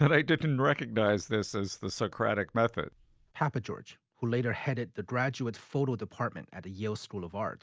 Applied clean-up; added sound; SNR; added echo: none; none; none; none.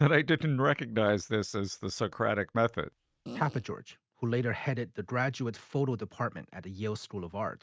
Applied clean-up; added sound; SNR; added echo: neural mask model RNNoise.